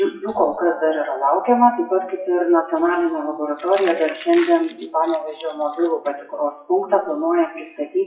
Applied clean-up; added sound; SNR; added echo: classical method WPE with log-MMSE.